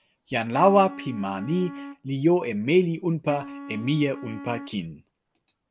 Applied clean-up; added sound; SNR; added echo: none; Wind instrument, woodwind instrument; 15 dB; none.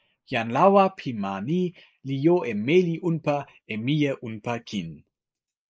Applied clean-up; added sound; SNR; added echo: neural mask model Resemble Enhance denoiser.